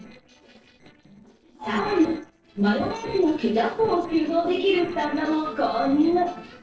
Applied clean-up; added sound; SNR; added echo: neural separator model SepFormer DNS4.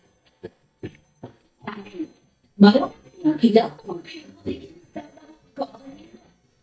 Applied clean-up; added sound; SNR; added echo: neural mask model DeepFilterNet 3.